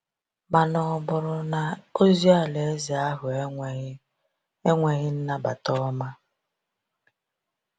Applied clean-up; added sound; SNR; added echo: none; none; none; none.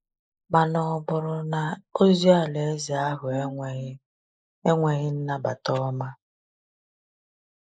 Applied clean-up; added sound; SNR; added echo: neural mask model Resemble Enhance denoiser.